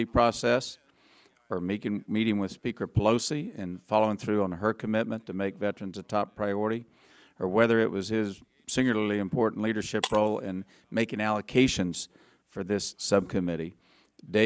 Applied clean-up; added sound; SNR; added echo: neural mask model Resemble Enhance denoiser.